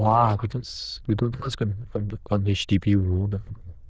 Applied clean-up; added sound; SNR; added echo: neural diffusion model UNIVERSE++.